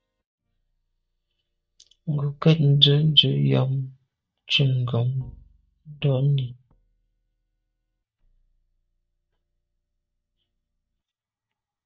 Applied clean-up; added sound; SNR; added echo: neural mask model DeepFilterNet 3.